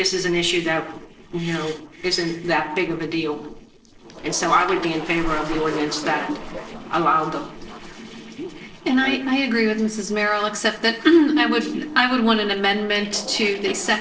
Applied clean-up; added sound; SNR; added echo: neural separator model SepFormer DNS4.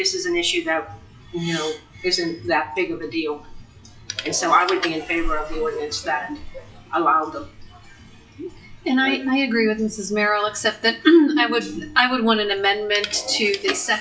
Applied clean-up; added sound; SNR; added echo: classical method WPE with log-MMSE.